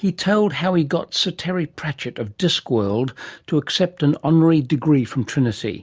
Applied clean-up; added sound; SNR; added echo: none; none; none; none.